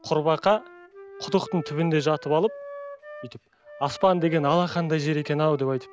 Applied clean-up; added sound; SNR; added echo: none; Wind instrument, woodwind instrument; 17 dB; none.